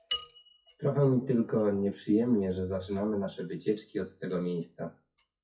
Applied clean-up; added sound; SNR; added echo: classical method WPE with log-MMSE.